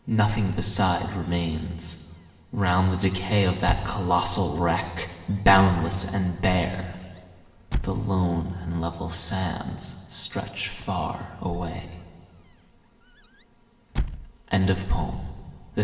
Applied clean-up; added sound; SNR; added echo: none; Squeak / Slam / Wood; 11 dB; reverberation time 1.7 s.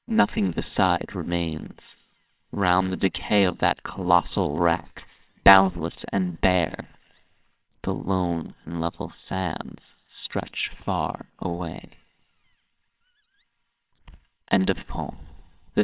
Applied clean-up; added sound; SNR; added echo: neural separator model SepFormer WHAMR!.